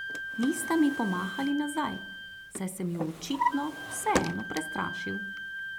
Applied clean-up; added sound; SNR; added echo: none; Drawer open or close + Wind instrument, woodwind instrument; 4 dB; none.